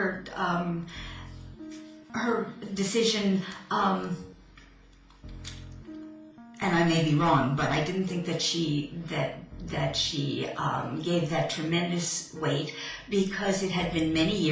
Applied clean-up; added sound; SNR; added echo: none; Piano; 18 dB; reverberation time 0.4 s.